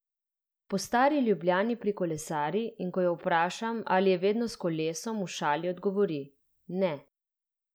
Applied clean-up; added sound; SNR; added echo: none; none; none; none.